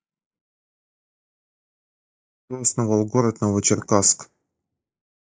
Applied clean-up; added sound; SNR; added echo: neural mask model DeepFilterNet 3.